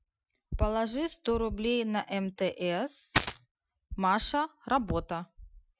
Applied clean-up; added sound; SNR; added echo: classical method Wiener filter.